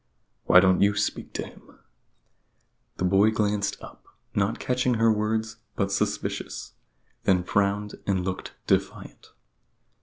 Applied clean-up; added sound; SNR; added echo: none; none; none; none.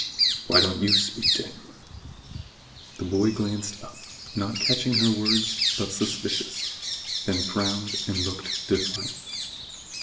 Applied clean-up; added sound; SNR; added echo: none; Bird vocalization, bird call, bird song; 0 dB; reverberation time 0.7 s.